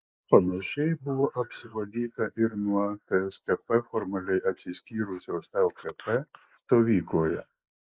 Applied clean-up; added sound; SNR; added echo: neural mask model Resemble Enhance denoiser.